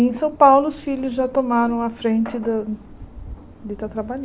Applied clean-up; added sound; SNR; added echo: none; none; none; none.